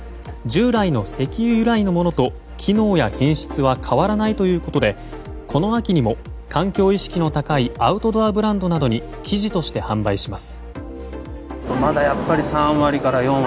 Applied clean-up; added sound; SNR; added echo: none; none; none; none.